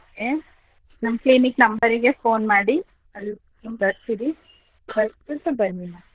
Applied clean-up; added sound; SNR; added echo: neural diffusion model UNIVERSE++.